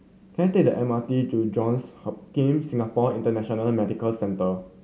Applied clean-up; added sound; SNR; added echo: none; none; none; none.